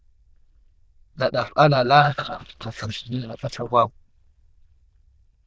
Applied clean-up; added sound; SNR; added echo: neural diffusion model UNIVERSE++.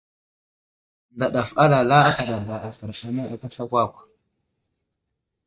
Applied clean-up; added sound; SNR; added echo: neural mask model DeepFilterNet 3.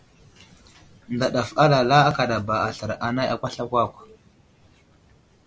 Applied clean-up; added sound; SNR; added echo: none; none; none; none.